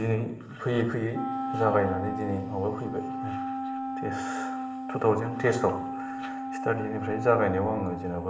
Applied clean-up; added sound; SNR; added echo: none; Wind instrument, woodwind instrument; 5 dB; reverberation time 1.7 s.